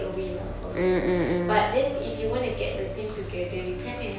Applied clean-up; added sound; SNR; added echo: none; none; none; none.